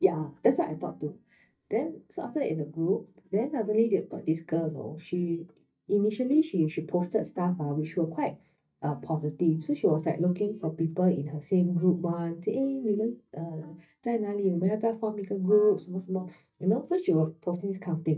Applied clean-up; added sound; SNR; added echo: neural mask model DeepFilterNet 3.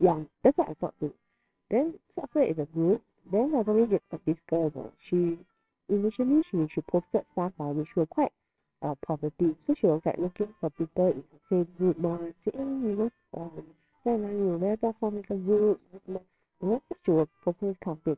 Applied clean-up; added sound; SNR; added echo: neural separator model SepFormer WHAMR!.